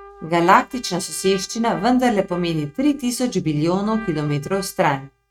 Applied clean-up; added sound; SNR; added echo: neural mask model RNNoise.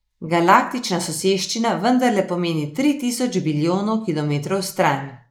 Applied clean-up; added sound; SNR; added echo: neural mask model Resemble Enhance denoiser.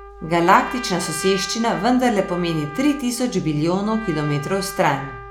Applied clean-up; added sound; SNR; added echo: none; Trumpet; 13 dB; none.